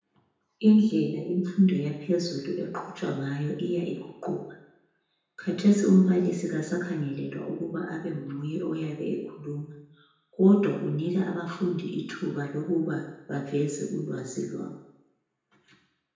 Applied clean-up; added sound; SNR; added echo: none; none; none; reverberation time 0.9 s.